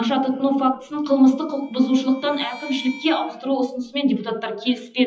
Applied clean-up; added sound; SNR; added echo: classical method WPE with log-MMSE.